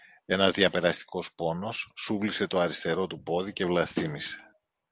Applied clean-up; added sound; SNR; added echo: none; Snare drum; 7 dB; none.